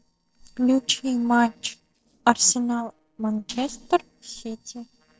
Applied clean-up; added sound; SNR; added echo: neural separator model SepFormer DNS4.